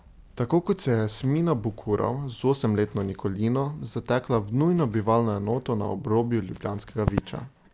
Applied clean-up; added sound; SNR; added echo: none; Crackle; 14 dB; none.